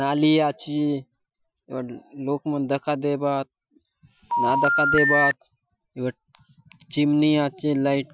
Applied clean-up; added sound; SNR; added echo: classical method Wiener filter.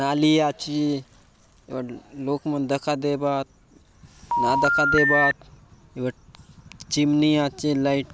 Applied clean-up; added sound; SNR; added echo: none; Telephone; -3 dB; none.